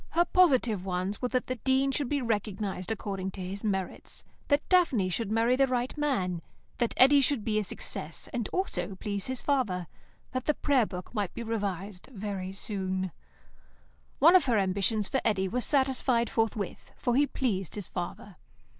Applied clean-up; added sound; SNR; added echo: none; none; none; none.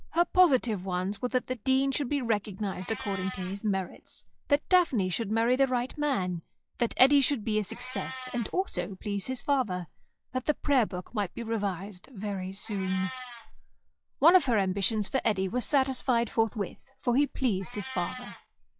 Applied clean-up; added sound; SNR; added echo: classical method log-MMSE.